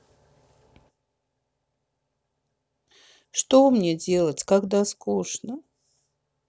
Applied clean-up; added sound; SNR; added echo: none; none; none; none.